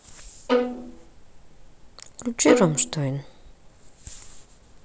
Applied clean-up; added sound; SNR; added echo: none; Bowed string instrument; -3 dB; none.